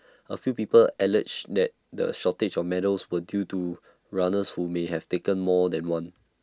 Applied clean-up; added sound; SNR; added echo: none; none; none; none.